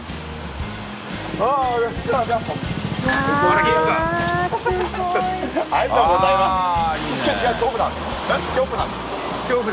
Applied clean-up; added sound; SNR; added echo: none; none; none; none.